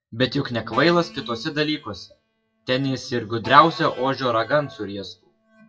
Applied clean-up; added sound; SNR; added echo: classical method WPE with log-MMSE.